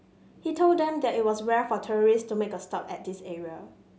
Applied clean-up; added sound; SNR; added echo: none; none; none; none.